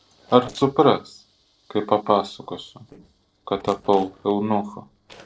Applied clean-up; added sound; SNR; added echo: neural separator model SepFormer DNS4.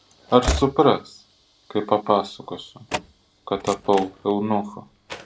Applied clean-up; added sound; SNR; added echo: none; Slam / Train; 10 dB; none.